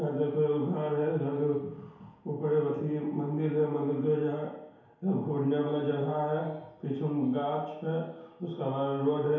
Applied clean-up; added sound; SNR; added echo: none; none; none; reverberation time 1.0 s.